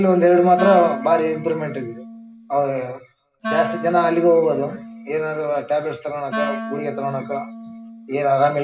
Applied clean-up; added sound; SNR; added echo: none; Wind instrument, woodwind instrument; 12 dB; reverberation time 0.4 s.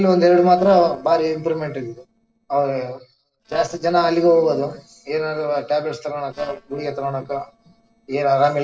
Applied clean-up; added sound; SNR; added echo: neural separator model SepFormer DNS4.